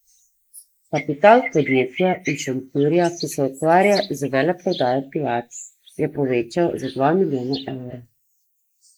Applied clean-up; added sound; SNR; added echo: neural mask model Resemble Enhance denoiser.